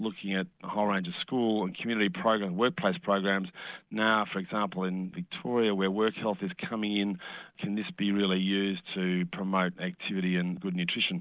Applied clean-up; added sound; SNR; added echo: none; none; none; none.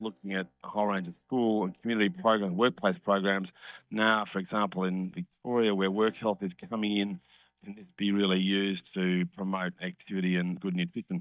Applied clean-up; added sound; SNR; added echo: neural mask model DeepFilterNet 3.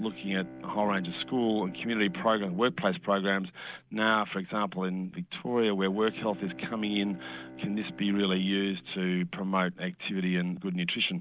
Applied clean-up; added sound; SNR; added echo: none; Bowed string instrument; 19 dB; none.